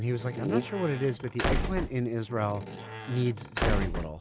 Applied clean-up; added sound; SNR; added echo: none; Squeak / Slam / Wood; 2 dB; none.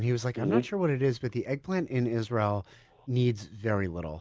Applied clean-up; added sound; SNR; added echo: none; none; none; none.